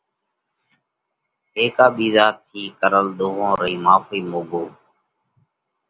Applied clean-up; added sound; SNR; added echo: none; none; none; none.